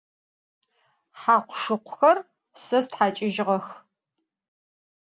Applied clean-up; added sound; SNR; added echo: none; none; none; none.